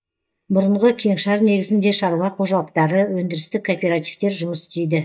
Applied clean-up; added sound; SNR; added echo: neural mask model DeepFilterNet 3.